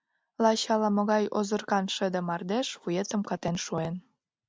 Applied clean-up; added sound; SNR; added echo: none; none; none; none.